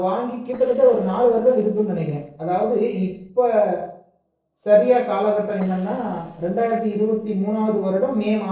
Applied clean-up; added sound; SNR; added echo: neural separator model SepFormer DNS4.